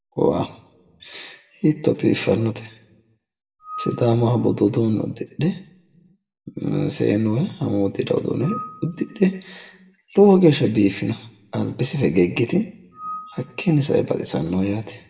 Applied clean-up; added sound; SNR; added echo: none; Screech / Glass; 16 dB; reverberation time 0.6 s.